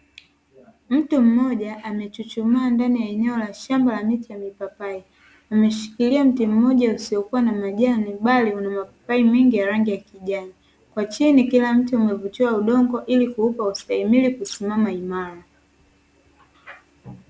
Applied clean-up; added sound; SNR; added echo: none; none; none; none.